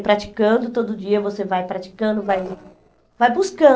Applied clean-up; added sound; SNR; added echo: neural separator model SepFormer DNS4.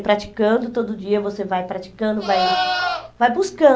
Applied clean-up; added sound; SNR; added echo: none; Livestock, farm animals, working animals; 3 dB; none.